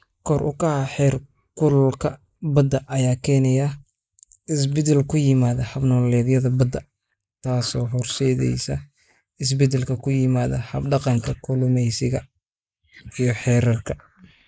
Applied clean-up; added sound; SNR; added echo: neural mask model Resemble Enhance denoiser.